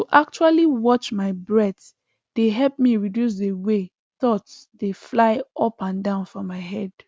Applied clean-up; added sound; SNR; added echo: none; none; none; none.